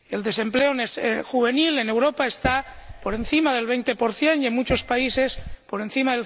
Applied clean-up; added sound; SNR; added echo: none; Dishes, pots, and pans; 10 dB; none.